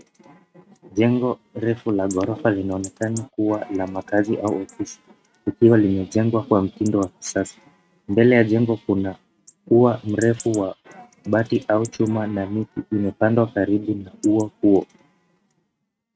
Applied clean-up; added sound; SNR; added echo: neural mask model RNNoise.